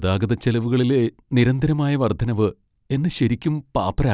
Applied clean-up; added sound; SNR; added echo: none; none; none; none.